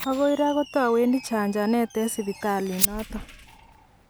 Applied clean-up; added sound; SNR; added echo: none; Squeak; 20 dB; none.